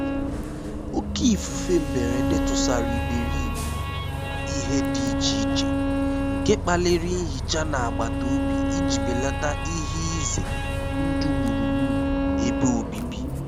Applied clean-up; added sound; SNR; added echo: none; Bowed string instrument + Bus; -3 dB; none.